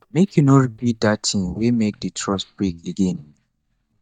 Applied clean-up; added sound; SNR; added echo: neural mask model DeepFilterNet 3.